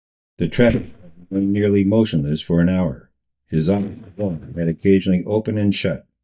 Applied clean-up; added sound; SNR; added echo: neural mask model DeepFilterNet 3.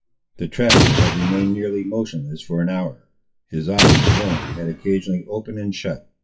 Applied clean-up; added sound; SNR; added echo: classical method WPE with log-MMSE.